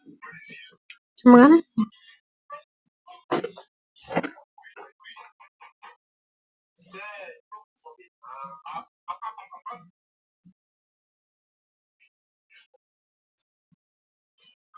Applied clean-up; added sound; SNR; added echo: none; none; none; none.